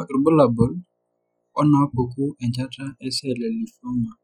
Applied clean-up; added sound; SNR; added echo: classical method Wiener filter.